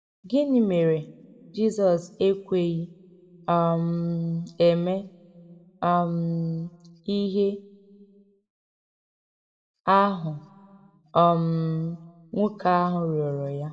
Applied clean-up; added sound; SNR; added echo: none; none; none; reverberation time 0.9 s.